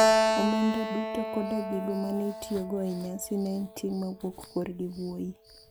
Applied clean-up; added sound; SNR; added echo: none; Keyboard (musical); 0 dB; none.